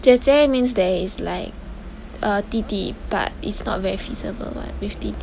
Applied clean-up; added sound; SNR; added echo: none; none; none; none.